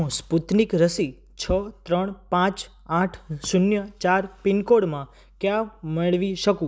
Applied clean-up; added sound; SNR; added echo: none; none; none; none.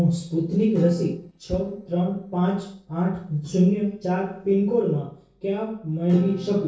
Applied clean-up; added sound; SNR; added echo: neural separator model SepFormer DNS4.